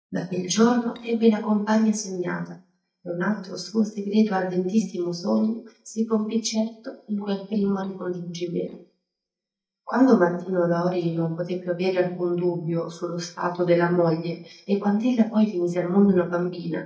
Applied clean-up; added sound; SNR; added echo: neural mask model DeepFilterNet 3.